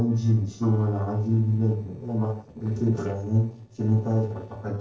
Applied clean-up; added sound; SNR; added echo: neural separator model SepFormer DNS4.